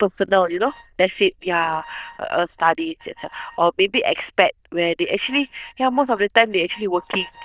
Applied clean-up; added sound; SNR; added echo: neural diffusion model UNIVERSE++.